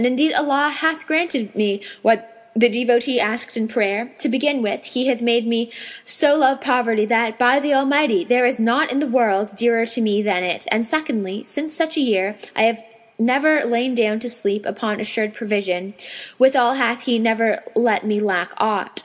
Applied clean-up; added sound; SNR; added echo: none; none; none; none.